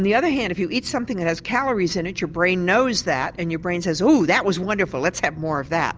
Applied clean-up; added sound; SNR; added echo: none; none; none; none.